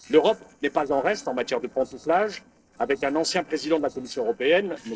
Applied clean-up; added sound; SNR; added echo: neural separator model SepFormer DNS4.